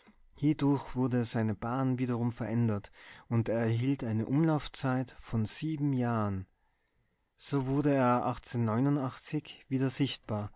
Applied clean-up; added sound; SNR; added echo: none; none; none; none.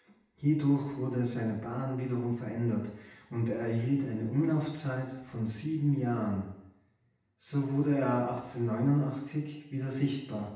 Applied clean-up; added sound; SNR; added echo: none; none; none; reverberation time 0.9 s.